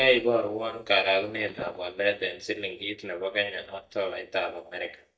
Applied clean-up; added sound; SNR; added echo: neural mask model DeepFilterNet 3.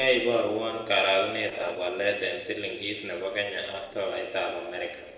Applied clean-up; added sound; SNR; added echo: neural separator model SepFormer DNS4.